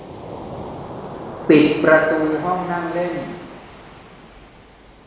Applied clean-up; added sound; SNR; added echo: none; Waves, surf; 13 dB; reverberation time 1.1 s.